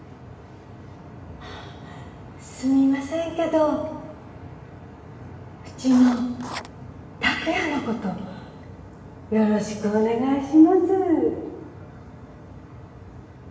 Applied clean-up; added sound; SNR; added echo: none; Writing; 13 dB; reverberation time 1.2 s.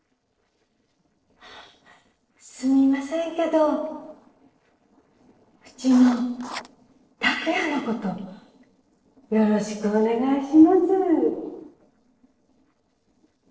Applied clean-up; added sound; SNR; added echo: neural separator model SepFormer DNS4.